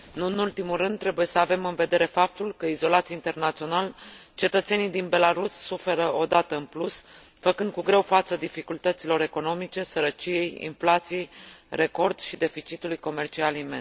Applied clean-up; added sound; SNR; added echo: none; none; none; none.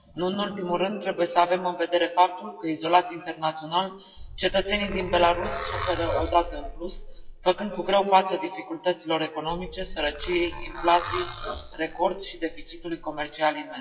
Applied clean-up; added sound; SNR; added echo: classical method WPE with log-MMSE.